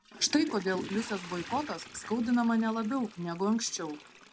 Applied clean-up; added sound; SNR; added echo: none; Toilet flush / Water; 14 dB; none.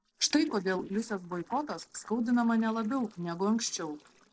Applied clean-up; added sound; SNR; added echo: neural separator model SepFormer DNS4.